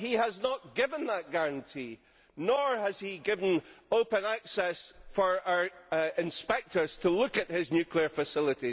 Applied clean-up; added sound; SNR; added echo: none; none; none; none.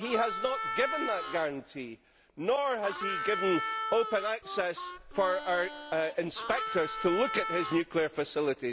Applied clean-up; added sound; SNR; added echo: none; Harmonica; 6 dB; none.